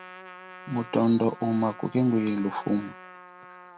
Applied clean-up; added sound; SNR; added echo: none; Trumpet; 18 dB; none.